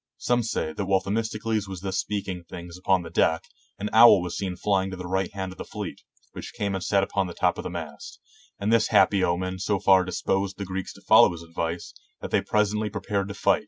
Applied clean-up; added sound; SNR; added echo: none; none; none; none.